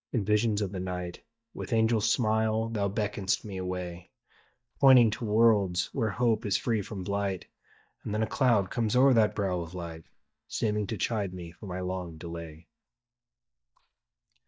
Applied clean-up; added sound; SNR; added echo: neural mask model DeepFilterNet 3.